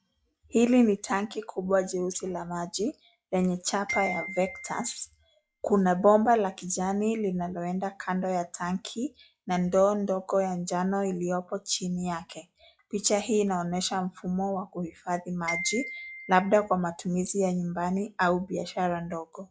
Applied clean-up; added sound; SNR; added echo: classical method log-MMSE.